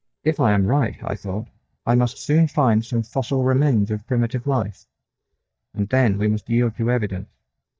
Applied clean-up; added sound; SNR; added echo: neural mask model DeepFilterNet 3.